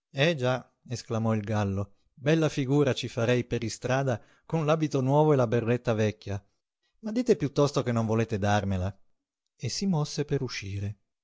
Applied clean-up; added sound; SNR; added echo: none; none; none; none.